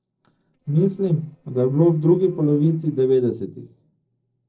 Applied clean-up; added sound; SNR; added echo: neural separator model SepFormer DNS4.